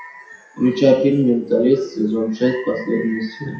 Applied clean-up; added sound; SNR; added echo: classical method WPE with log-MMSE.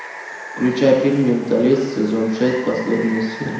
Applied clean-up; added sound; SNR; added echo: none; Water; 15 dB; reverberation time 1.0 s.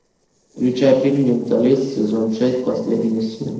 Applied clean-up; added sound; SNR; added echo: neural separator model SepFormer DNS4.